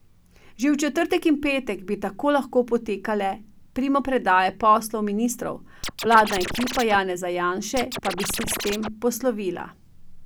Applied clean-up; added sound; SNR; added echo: none; Scratching (performance technique); 7 dB; none.